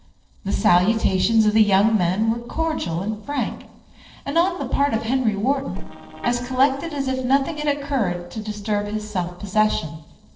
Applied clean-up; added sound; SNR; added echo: neural separator model SepFormer DNS4.